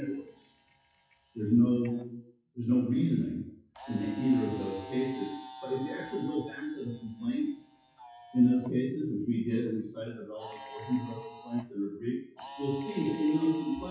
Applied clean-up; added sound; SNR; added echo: classical method WPE with log-MMSE.